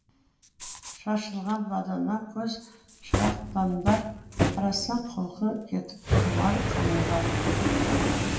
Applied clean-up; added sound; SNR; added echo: none; Fire; -1 dB; reverberation time 0.8 s.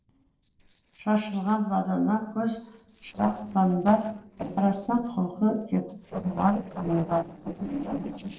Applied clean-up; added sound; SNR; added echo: neural separator model SepFormer DNS4.